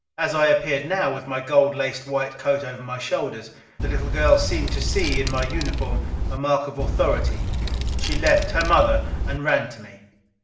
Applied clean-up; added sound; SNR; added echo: none; Wind; 0 dB; reverberation time 0.7 s.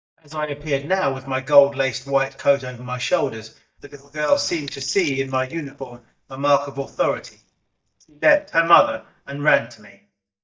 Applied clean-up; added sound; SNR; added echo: neural mask model DeepFilterNet 3.